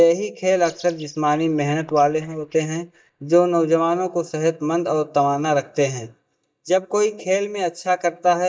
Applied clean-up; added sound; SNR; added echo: neural mask model DeepFilterNet 3.